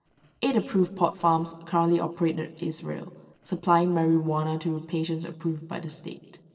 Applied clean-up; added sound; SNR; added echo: neural separator model SepFormer DNS4.